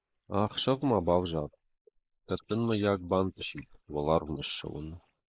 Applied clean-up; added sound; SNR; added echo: neural mask model Resemble Enhance denoiser.